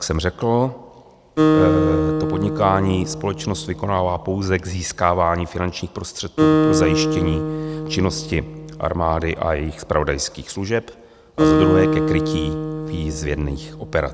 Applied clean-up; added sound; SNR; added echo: none; Acoustic guitar; 0 dB; none.